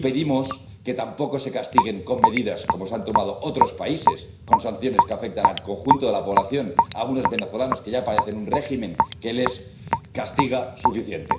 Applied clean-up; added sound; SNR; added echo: none; Raindrop / Drip; -1 dB; reverberation time 0.5 s.